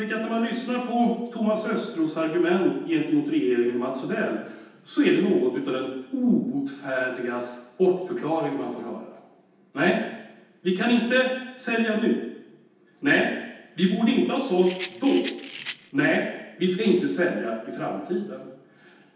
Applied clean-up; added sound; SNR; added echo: none; Rattle; 12 dB; reverberation time 0.9 s.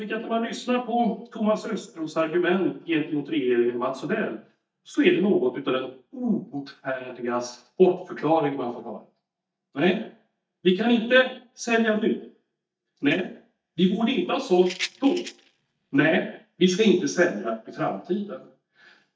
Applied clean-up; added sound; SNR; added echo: neural mask model DeepFilterNet 3.